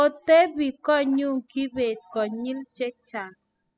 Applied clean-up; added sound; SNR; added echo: classical method spectral subtraction.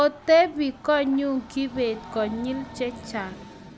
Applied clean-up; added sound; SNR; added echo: none; Train; 17 dB; none.